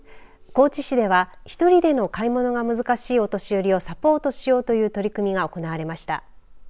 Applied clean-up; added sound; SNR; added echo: none; none; none; none.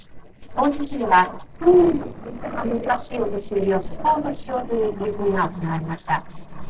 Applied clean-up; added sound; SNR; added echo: neural separator model SepFormer DNS4.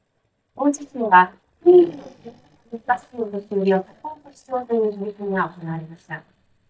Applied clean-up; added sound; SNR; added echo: neural mask model DeepFilterNet 3.